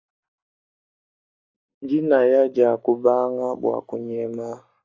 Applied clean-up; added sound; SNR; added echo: neural mask model Resemble Enhance denoiser.